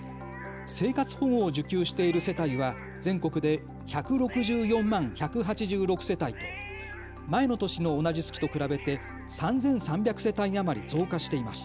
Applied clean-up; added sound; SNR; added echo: none; Cat; 19 dB; none.